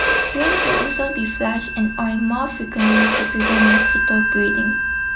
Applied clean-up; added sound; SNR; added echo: none; Telephone; -1 dB; none.